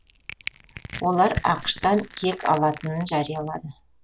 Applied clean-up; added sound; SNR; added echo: none; Crushing; 12 dB; none.